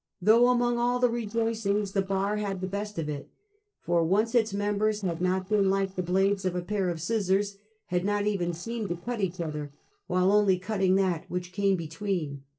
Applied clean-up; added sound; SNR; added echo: neural separator model SepFormer DNS4.